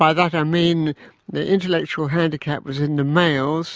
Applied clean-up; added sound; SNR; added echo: none; none; none; none.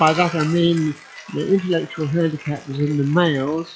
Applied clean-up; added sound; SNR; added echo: classical method log-MMSE.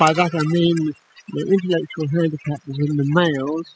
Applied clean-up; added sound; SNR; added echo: classical method spectral subtraction.